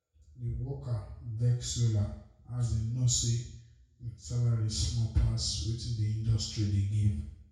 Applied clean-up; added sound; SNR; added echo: none; none; none; reverberation time 0.6 s.